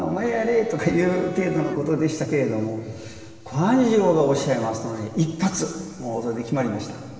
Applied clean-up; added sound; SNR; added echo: none; Bowed string instrument; 15 dB; reverberation time 2.1 s.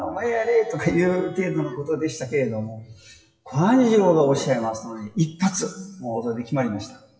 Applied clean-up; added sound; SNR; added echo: classical method WPE with log-MMSE.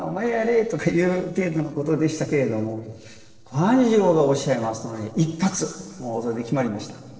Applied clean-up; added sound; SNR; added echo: neural separator model SepFormer DNS4.